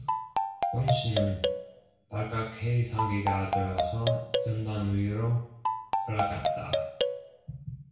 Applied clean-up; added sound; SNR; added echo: none; Marimba, xylophone; 0 dB; reverberation time 0.6 s.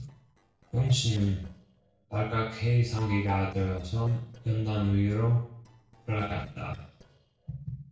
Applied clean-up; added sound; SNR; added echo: neural separator model SepFormer DNS4.